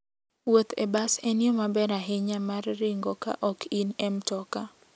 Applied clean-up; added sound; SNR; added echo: none; none; none; none.